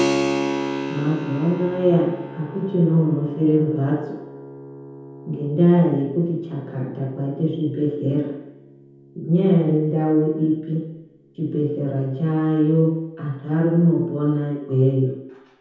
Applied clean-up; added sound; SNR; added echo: none; Keyboard (musical); 11 dB; reverberation time 0.9 s.